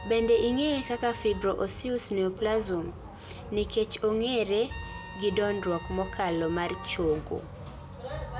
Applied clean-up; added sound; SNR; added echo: none; Trumpet; 19 dB; none.